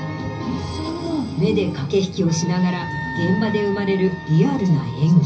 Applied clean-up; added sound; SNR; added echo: none; Wind instrument, woodwind instrument; 15 dB; reverberation time 0.5 s.